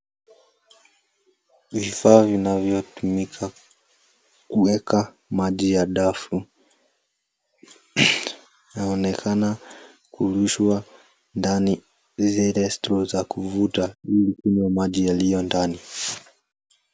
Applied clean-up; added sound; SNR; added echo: none; none; none; none.